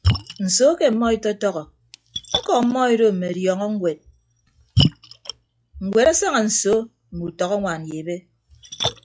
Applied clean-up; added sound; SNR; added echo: classical method log-MMSE.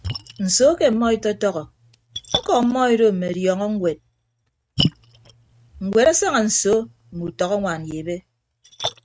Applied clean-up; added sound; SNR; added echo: neural mask model RNNoise.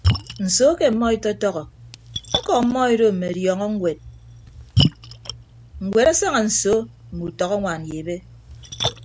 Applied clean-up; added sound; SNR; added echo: none; Splash, splatter; 6 dB; none.